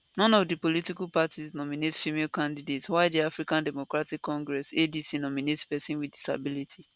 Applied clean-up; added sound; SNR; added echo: none; none; none; none.